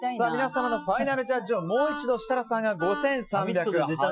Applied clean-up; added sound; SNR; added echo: classical method Wiener filter.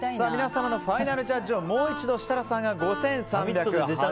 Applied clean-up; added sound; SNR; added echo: none; Wind instrument, woodwind instrument; 12 dB; none.